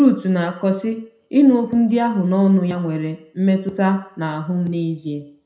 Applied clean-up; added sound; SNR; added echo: none; none; none; reverberation time 0.5 s.